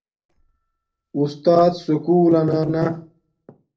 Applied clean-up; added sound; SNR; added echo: neural separator model SepFormer DNS4.